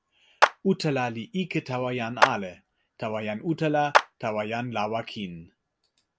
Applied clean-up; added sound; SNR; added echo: none; Clapping; -1 dB; none.